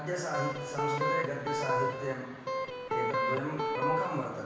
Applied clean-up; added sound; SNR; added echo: none; Electric guitar; -3 dB; reverberation time 1.1 s.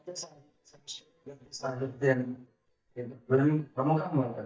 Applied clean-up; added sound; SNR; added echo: neural mask model DeepFilterNet 3.